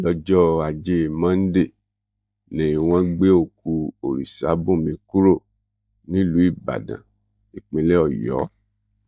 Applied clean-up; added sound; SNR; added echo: neural mask model DeepFilterNet 3.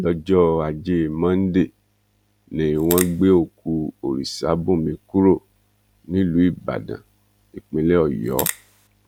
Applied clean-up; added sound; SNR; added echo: none; Crackle; 8 dB; none.